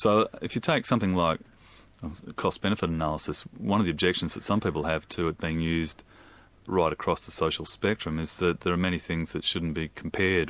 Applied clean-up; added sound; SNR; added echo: none; none; none; none.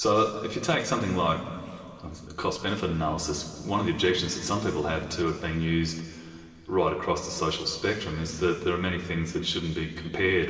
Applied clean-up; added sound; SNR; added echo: none; none; none; reverberation time 2.4 s.